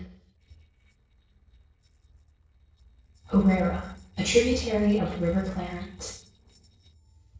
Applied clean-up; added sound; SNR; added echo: neural separator model SepFormer DNS4.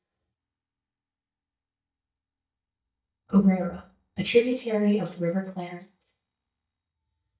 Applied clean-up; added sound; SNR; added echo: neural mask model DeepFilterNet 3.